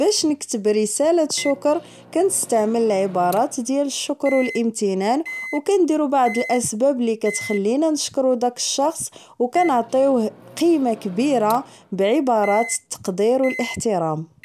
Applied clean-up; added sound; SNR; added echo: none; Microwave oven; 17 dB; none.